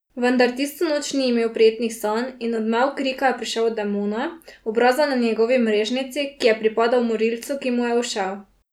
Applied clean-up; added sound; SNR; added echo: none; none; none; none.